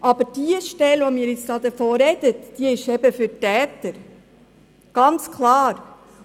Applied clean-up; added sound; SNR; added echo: none; none; none; none.